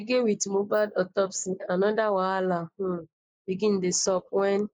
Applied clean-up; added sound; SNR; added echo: neural mask model Resemble Enhance denoiser.